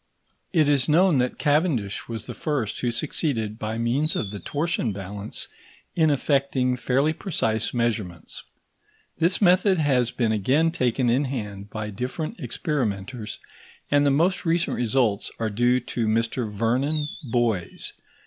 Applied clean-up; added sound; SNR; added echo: none; Fireworks; 15 dB; none.